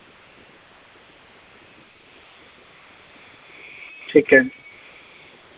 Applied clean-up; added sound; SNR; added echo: none; none; none; none.